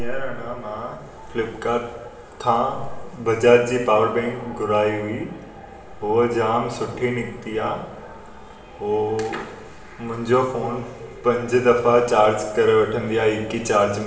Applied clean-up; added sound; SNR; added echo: none; none; none; reverberation time 1.1 s.